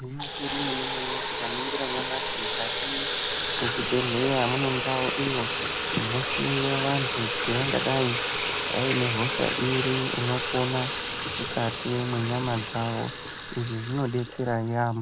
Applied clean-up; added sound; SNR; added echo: none; Sink (filling or washing) / Water tap, faucet; 1 dB; none.